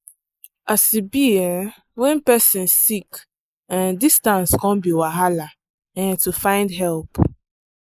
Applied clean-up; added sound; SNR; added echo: neural mask model Resemble Enhance denoiser.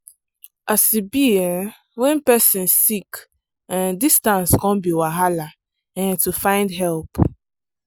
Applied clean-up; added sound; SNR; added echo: none; none; none; none.